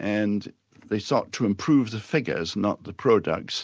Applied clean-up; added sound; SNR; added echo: none; none; none; none.